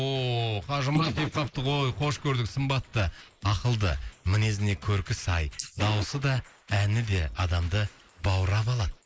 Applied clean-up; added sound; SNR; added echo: neural mask model Resemble Enhance denoiser.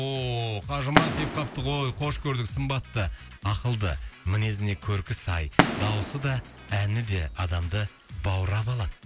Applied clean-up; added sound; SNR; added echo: none; Fireworks; 5 dB; none.